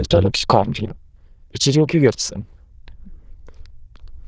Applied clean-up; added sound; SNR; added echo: neural diffusion model UNIVERSE++.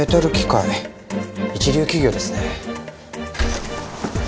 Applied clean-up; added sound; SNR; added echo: none; none; none; none.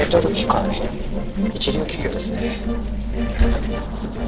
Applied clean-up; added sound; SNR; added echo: neural separator model SepFormer DNS4.